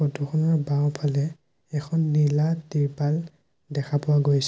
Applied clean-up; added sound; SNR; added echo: none; none; none; none.